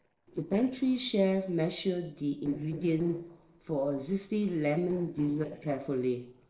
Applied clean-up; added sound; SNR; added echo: neural separator model SepFormer DNS4.